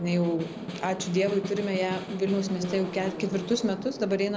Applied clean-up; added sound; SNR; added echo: none; Subway, metro, underground + Snare drum; 10 dB; none.